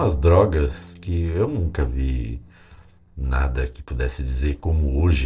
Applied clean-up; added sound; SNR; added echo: neural separator model SepFormer DNS4.